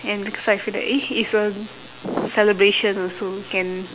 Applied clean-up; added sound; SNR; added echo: none; none; none; none.